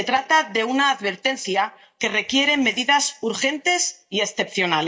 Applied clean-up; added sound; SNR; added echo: neural mask model DeepFilterNet 3.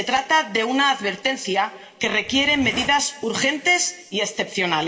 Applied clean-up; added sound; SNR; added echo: none; Zipper (clothing); 14 dB; reverberation time 1.4 s.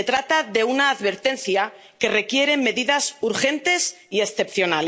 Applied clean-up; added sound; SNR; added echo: none; none; none; none.